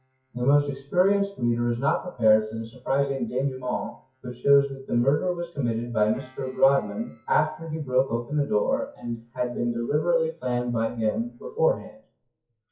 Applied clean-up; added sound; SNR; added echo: classical method WPE with log-MMSE.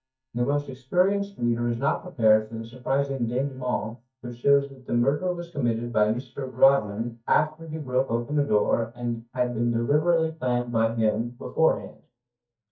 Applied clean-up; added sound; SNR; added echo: neural mask model DeepFilterNet 3.